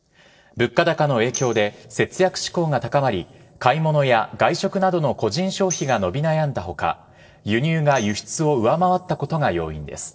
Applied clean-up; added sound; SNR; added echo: neural separator model SepFormer DNS4.